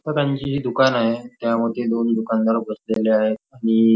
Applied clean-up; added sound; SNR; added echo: none; none; none; none.